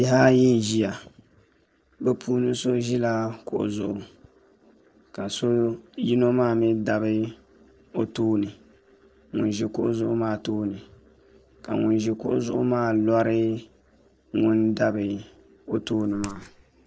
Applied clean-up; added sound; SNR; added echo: neural separator model SepFormer DNS4.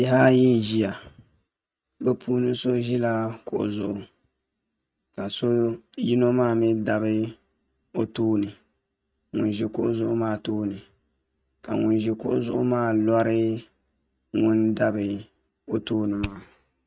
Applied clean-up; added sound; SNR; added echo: neural mask model RNNoise.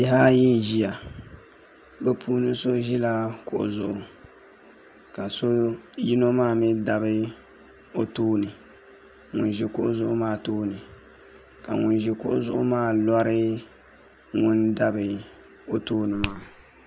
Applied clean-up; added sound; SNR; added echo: none; Finger snapping; 9 dB; none.